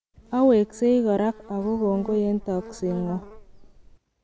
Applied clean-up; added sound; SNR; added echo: none; Buzz; 18 dB; none.